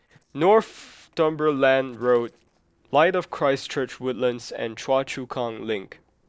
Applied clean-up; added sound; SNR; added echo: neural separator model SepFormer DNS4.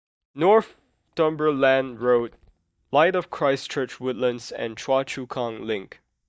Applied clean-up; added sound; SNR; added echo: neural mask model DeepFilterNet 3.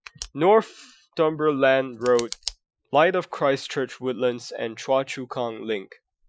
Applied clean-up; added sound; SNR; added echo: classical method Wiener filter.